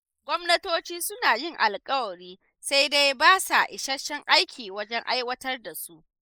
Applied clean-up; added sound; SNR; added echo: neural mask model Resemble Enhance denoiser.